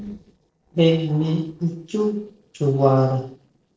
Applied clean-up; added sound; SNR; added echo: neural separator model SepFormer DNS4.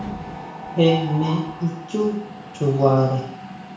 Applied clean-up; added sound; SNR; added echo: none; Mechanisms; 12 dB; reverberation time 0.7 s.